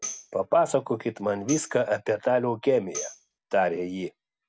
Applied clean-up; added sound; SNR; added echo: none; Tambourine; 16 dB; none.